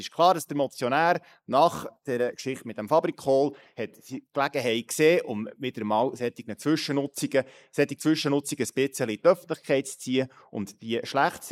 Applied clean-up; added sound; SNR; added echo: neural mask model Resemble Enhance denoiser.